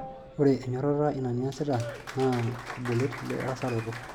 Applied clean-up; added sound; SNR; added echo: none; Applause; 13 dB; none.